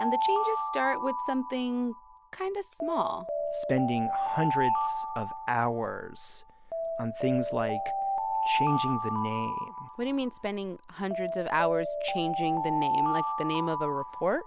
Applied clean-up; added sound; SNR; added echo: none; Alarm; 0 dB; none.